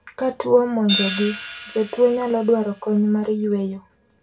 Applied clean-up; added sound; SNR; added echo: none; Hi-hat; 10 dB; reverberation time 0.2 s.